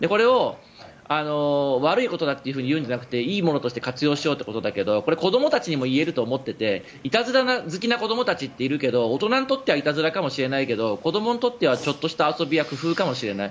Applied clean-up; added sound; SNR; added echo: none; none; none; none.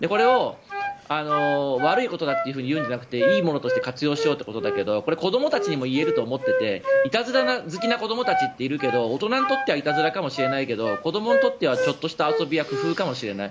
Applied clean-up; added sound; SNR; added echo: none; Wind instrument, woodwind instrument; 2 dB; none.